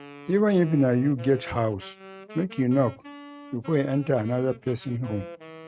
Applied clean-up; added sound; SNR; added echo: neural mask model RNNoise.